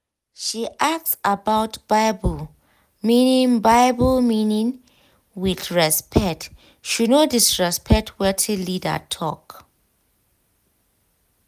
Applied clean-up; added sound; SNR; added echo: none; none; none; none.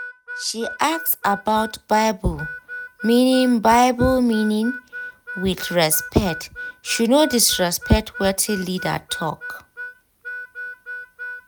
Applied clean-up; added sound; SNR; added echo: none; Harmonica; 13 dB; none.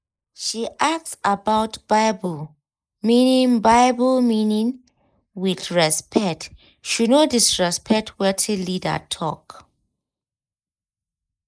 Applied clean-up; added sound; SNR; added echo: neural mask model Resemble Enhance denoiser.